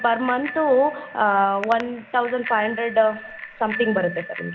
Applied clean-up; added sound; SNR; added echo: none; Bicycle bell; 12 dB; none.